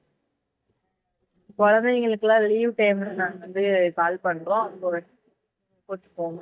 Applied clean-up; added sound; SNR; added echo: neural mask model DeepFilterNet 3.